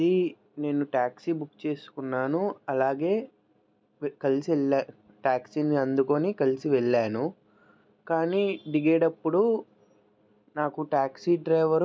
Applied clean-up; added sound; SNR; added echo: none; none; none; none.